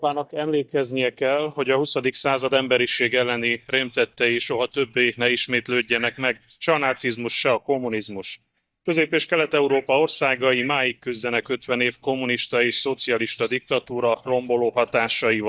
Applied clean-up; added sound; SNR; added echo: neural mask model DeepFilterNet 3.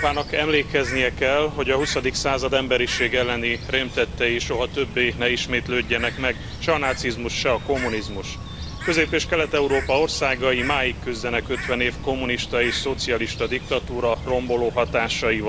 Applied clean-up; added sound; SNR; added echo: none; Bird; 9 dB; none.